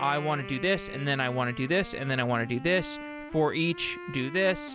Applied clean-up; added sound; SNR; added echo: none; Wind instrument, woodwind instrument; 13 dB; none.